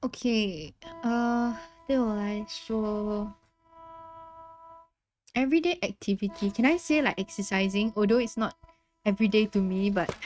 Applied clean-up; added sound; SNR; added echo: neural mask model RNNoise.